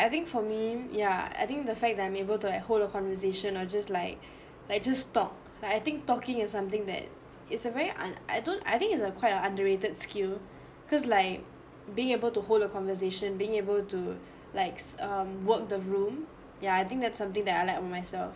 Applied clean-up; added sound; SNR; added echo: none; none; none; none.